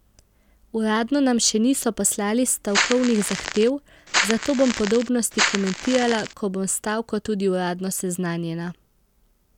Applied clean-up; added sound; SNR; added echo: none; Crackle; 3 dB; none.